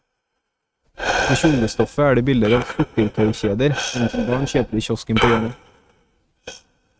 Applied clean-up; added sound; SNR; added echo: neural mask model RNNoise.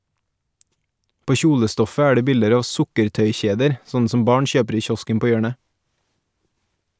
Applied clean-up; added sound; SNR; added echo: none; none; none; none.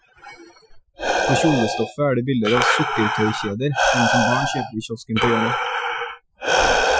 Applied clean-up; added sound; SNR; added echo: classical method Wiener filter.